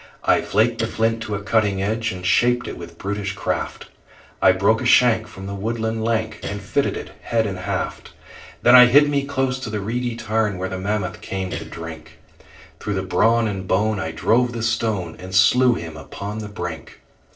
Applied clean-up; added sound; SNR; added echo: neural separator model SepFormer DNS4.